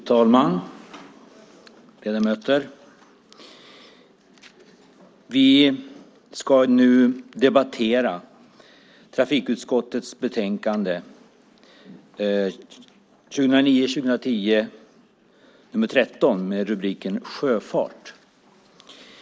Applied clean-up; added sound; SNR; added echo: none; none; none; none.